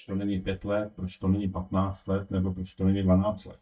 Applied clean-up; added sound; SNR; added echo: neural mask model DeepFilterNet 3.